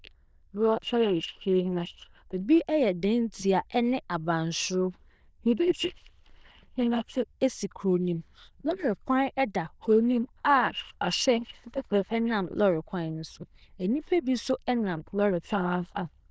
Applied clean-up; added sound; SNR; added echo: neural diffusion model UNIVERSE++.